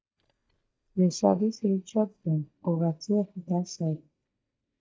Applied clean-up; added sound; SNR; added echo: neural mask model DeepFilterNet 3.